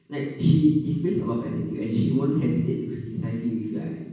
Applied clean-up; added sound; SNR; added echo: none; none; none; reverberation time 1.2 s.